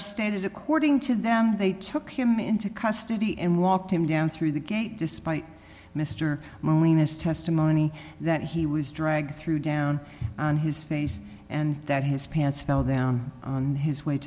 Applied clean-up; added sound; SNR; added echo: none; none; none; none.